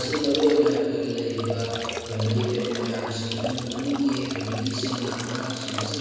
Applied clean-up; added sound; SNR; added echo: none; Drip / Trickle, dribble / Bathtub (filling or washing); 8 dB; reverberation time 1.9 s.